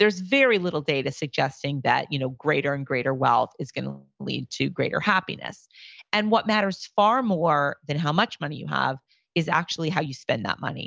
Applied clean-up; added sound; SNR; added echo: none; none; none; none.